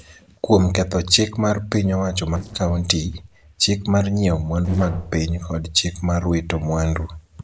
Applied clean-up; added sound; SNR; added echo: neural separator model SepFormer DNS4.